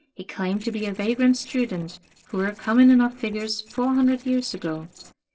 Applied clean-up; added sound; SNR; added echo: neural separator model SepFormer DNS4.